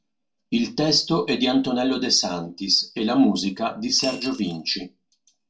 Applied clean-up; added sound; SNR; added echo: neural separator model SepFormer DNS4.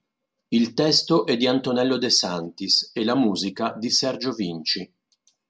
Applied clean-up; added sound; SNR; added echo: none; none; none; none.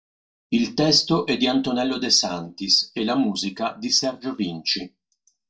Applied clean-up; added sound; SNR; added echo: neural mask model DeepFilterNet 3.